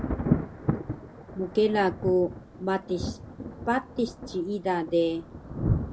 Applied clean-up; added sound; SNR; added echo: none; Thunder; 3 dB; none.